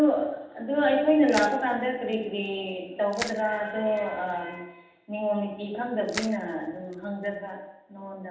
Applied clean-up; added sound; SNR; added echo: none; Crushing; 14 dB; reverberation time 0.8 s.